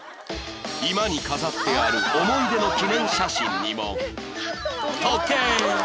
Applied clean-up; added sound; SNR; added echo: none; none; none; none.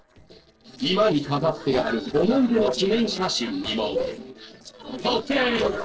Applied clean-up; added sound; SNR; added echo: neural separator model SepFormer DNS4.